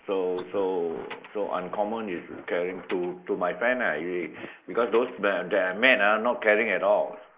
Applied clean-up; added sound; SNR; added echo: neural mask model Resemble Enhance denoiser.